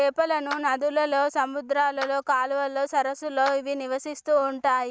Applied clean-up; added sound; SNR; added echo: neural mask model RNNoise.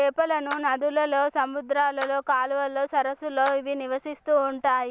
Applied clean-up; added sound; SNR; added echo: none; Clapping; 18 dB; none.